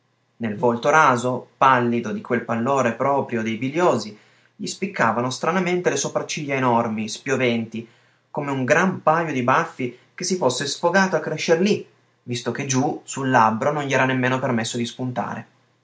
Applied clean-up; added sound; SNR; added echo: none; none; none; none.